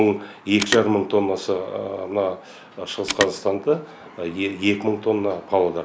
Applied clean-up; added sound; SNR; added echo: none; Telephone; 11 dB; none.